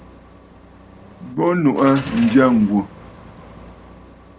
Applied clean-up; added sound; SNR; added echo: none; Car; 18 dB; none.